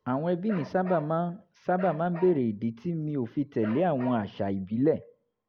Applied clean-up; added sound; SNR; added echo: none; Bark; 17 dB; none.